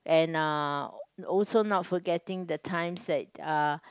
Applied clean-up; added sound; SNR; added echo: none; none; none; none.